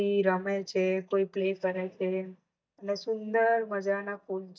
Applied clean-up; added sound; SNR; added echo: neural mask model DeepFilterNet 3.